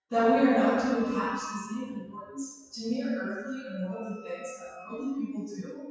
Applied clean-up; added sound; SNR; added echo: classical method WPE with log-MMSE.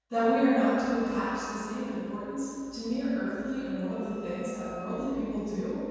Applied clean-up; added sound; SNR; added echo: none; Wind instrument, woodwind instrument; 19 dB; reverberation time 2.1 s.